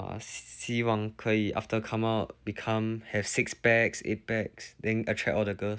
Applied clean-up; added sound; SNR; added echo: none; none; none; none.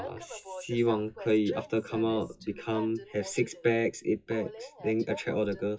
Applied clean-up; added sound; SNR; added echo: classical method WPE with log-MMSE.